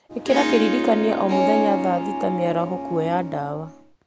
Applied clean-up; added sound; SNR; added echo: none; Harp; 2 dB; none.